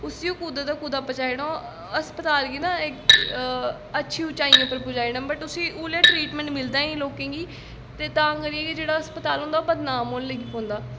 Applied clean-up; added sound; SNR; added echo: none; Glass; -4 dB; none.